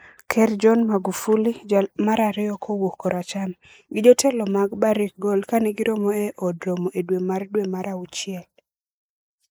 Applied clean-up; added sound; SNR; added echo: neural mask model Resemble Enhance denoiser.